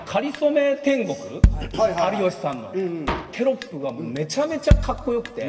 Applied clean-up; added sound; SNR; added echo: none; Drum kit; 2 dB; reverberation time 1.6 s.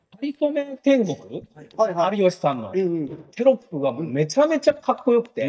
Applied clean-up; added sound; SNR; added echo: neural mask model DeepFilterNet 3.